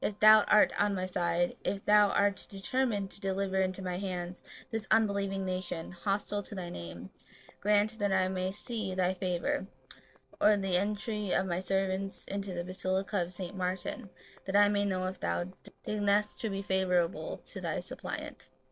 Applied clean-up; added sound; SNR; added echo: neural separator model SepFormer DNS4.